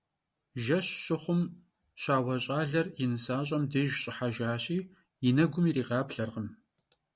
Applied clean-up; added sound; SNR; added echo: none; none; none; none.